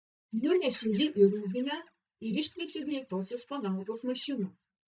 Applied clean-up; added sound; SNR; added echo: neural mask model DeepFilterNet 3.